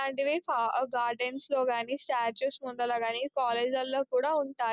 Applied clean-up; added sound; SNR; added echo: none; none; none; none.